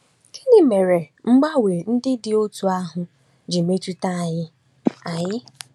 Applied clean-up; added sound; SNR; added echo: none; none; none; none.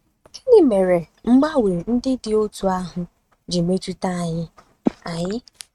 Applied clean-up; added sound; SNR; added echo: neural mask model RNNoise.